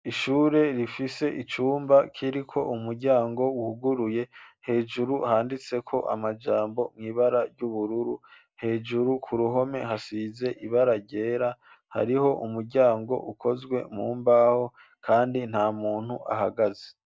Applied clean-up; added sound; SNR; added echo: none; none; none; none.